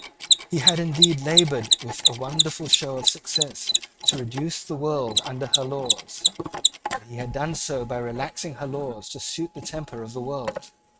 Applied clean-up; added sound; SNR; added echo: neural mask model RNNoise.